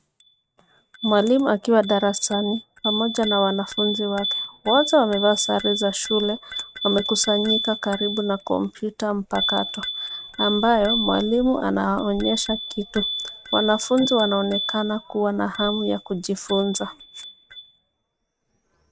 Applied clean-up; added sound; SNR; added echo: neural mask model RNNoise.